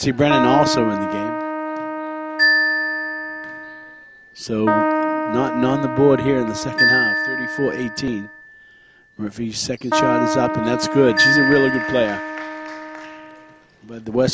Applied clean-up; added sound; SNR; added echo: none; Marimba, xylophone + Keyboard (musical); 0 dB; none.